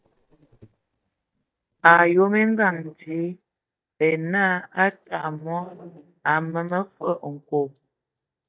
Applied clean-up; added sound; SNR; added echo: neural mask model DeepFilterNet 3.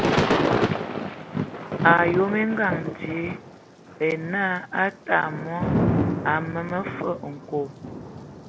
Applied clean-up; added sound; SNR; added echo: none; Thunder / Rain; 0 dB; none.